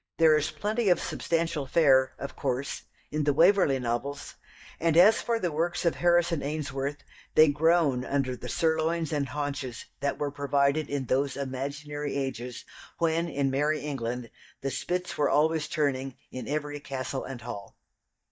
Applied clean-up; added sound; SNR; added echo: neural mask model DeepFilterNet 3.